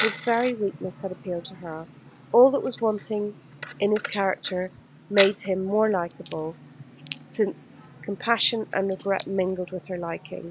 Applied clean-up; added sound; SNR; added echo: none; Coin (dropping); 13 dB; none.